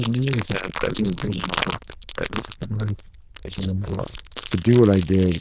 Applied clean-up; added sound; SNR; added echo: neural diffusion model UNIVERSE++.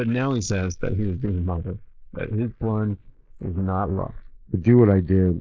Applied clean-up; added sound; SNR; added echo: neural mask model Resemble Enhance denoiser.